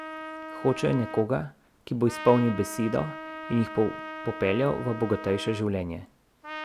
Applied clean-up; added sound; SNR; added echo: none; Trumpet; 12 dB; none.